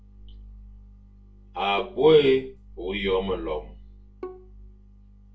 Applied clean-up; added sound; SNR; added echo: none; Bowed string instrument; 18 dB; reverberation time 0.3 s.